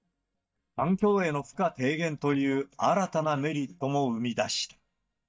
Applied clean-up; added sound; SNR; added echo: neural mask model DeepFilterNet 3.